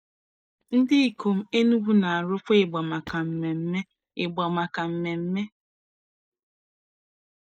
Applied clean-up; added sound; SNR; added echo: neural mask model DeepFilterNet 3.